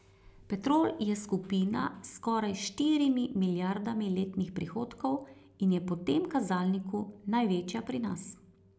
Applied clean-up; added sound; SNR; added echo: none; none; none; none.